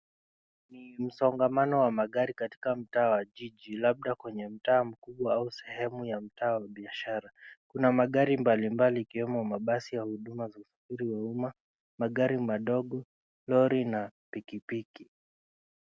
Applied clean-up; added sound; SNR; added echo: none; none; none; none.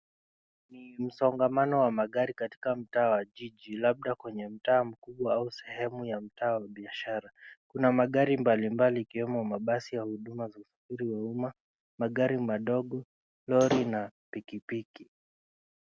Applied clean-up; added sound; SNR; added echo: none; Slam / Wood; 2 dB; none.